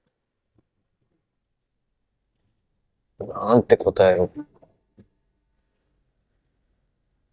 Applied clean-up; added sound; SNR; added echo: neural mask model DeepFilterNet 3.